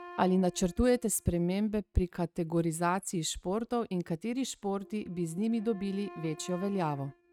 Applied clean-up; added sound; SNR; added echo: neural mask model RNNoise.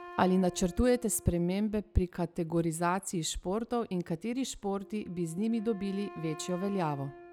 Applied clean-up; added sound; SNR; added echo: none; Wind instrument, woodwind instrument; 19 dB; none.